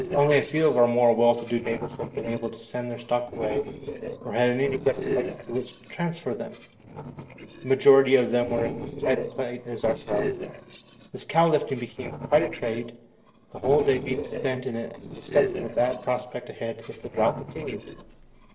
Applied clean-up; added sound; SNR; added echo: neural separator model SepFormer DNS4.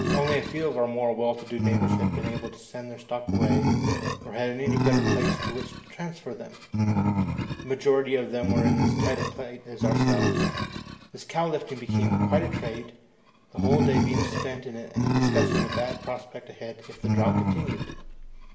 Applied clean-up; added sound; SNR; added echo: none; Animal; -4 dB; reverberation time 0.8 s.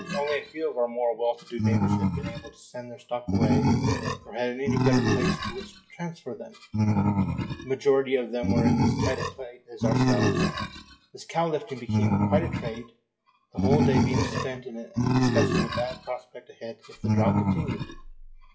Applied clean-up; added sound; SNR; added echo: classical method WPE with log-MMSE.